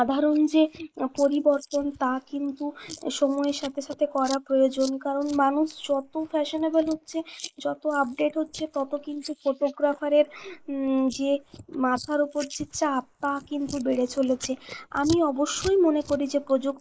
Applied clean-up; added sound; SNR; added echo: neural mask model Resemble Enhance denoiser.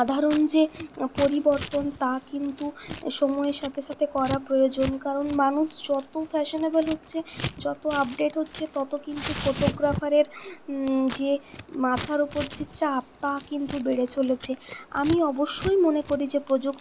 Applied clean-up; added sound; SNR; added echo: none; Scissors; 12 dB; none.